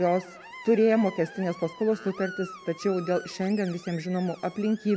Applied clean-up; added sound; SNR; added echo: none; Screech; 18 dB; none.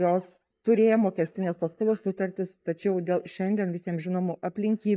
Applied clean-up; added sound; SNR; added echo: neural mask model DeepFilterNet 3.